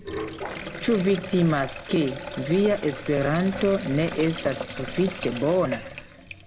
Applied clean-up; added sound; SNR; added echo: none; Sink (filling or washing); 10 dB; none.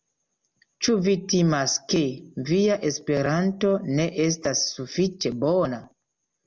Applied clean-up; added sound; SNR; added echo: none; none; none; none.